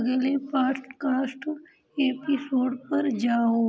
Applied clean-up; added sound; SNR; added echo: none; none; none; none.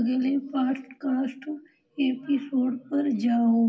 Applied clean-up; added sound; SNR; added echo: none; none; none; reverberation time 0.2 s.